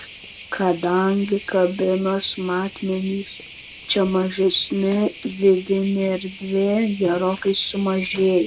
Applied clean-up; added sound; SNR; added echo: none; Cricket; 19 dB; none.